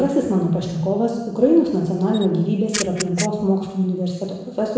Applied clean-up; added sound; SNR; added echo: none; Camera; 11 dB; reverberation time 1.0 s.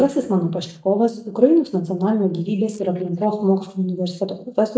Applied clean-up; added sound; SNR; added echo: neural mask model DeepFilterNet 3.